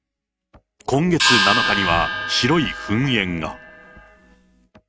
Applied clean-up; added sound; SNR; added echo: neural mask model RNNoise.